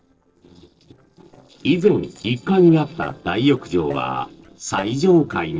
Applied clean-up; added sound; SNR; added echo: neural separator model SepFormer DNS4.